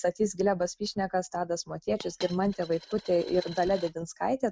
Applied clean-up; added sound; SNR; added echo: none; Coin (dropping); 17 dB; none.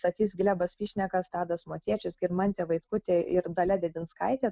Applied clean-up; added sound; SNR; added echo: none; none; none; none.